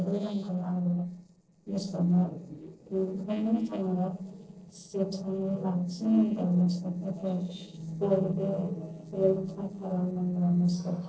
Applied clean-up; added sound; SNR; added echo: neural separator model SepFormer DNS4.